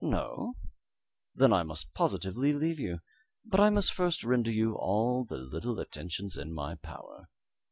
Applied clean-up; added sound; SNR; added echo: none; none; none; none.